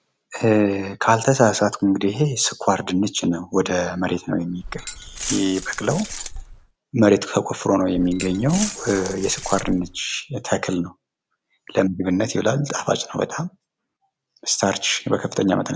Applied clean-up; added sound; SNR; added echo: none; Glass; 11 dB; none.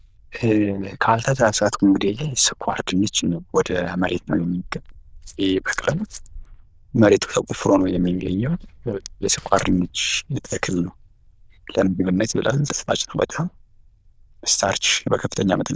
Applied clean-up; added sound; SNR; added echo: neural diffusion model UNIVERSE++.